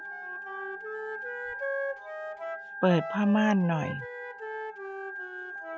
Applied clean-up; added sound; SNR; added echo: none; Wind instrument, woodwind instrument + Organ; 5 dB; none.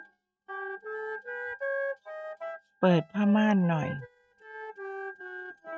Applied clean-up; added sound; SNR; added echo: neural mask model RNNoise.